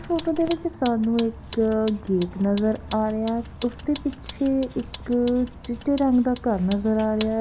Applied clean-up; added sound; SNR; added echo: none; Vehicle; 15 dB; none.